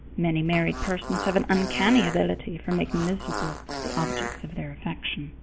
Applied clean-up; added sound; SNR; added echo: none; Fart; 8 dB; none.